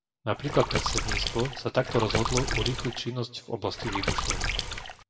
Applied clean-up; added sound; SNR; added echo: none; Water / Splash, splatter; 0 dB; reverberation time 0.6 s.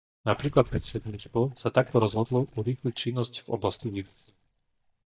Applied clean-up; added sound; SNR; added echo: neural mask model DeepFilterNet 3.